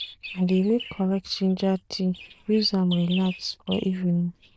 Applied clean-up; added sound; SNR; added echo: neural diffusion model UNIVERSE++.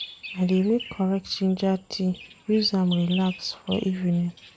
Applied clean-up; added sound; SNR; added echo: none; Bird vocalization, bird call, bird song; 17 dB; none.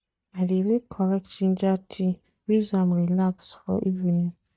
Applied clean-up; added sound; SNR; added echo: neural mask model DeepFilterNet 3.